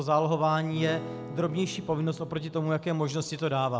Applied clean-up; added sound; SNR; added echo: none; Acoustic guitar / Strum; 13 dB; none.